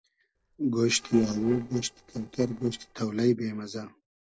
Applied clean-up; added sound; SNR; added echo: neural separator model SepFormer DNS4.